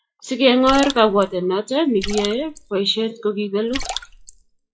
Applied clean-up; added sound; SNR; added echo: classical method WPE with log-MMSE.